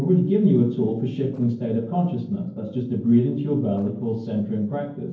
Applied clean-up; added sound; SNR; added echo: neural separator model SepFormer DNS4.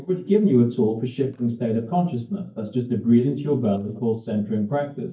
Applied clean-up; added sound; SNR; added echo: neural mask model DeepFilterNet 3.